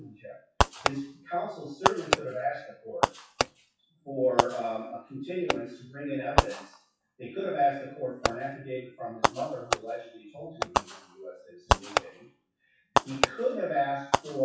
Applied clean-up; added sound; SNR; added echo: classical method WPE with log-MMSE.